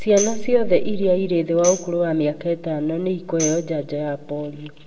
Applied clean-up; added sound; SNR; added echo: none; Tambourine; 14 dB; reverberation time 0.7 s.